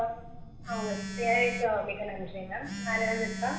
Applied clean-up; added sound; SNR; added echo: none; Telephone; 7 dB; reverberation time 0.8 s.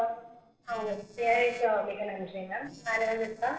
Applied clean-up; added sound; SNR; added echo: neural separator model SepFormer DNS4.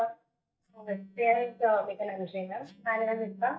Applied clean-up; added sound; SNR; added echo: neural mask model DeepFilterNet 3.